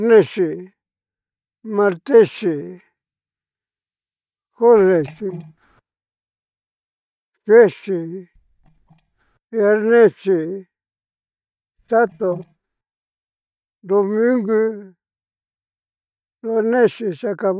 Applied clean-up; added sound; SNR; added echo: neural mask model DeepFilterNet 3.